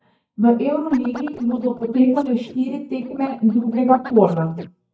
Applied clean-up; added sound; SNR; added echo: neural mask model DeepFilterNet 3.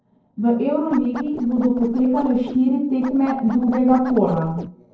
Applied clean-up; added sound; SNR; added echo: neural separator model SepFormer DNS4.